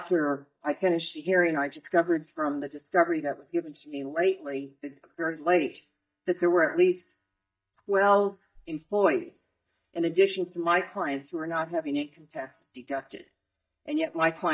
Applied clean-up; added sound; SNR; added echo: neural mask model DeepFilterNet 3.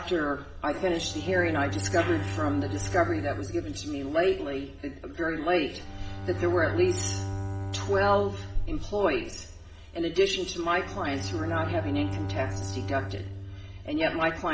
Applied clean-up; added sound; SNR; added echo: none; Bowed string instrument; 7 dB; reverberation time 1.5 s.